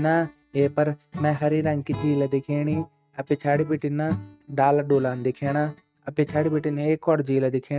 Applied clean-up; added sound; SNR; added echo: neural mask model RNNoise.